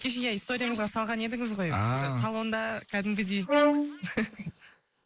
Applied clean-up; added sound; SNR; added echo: neural mask model Resemble Enhance denoiser.